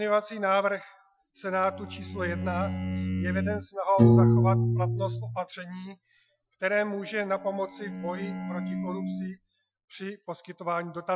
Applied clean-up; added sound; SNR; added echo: classical method Wiener filter.